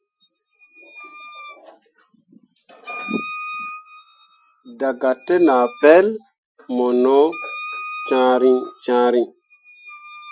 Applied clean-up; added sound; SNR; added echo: classical method Wiener filter.